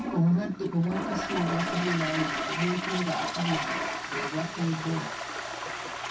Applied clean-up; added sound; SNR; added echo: none; Toilet flush; 3 dB; reverberation time 0.3 s.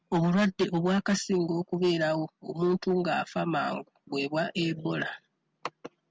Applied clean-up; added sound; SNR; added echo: none; none; none; none.